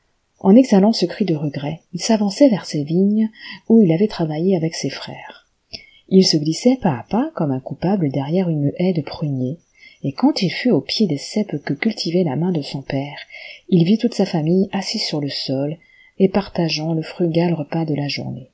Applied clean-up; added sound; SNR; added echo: none; none; none; none.